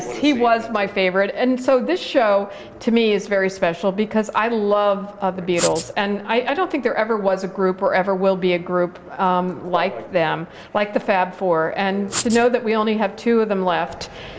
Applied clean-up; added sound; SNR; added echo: none; Writing; 9 dB; none.